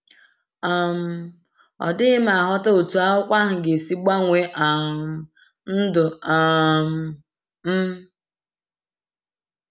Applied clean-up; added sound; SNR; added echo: none; none; none; none.